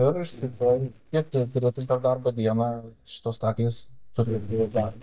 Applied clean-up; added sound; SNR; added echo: neural mask model DeepFilterNet 3.